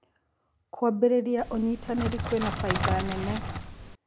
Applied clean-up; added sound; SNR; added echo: none; Crackle; 1 dB; none.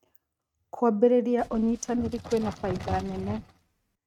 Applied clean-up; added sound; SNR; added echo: neural mask model RNNoise.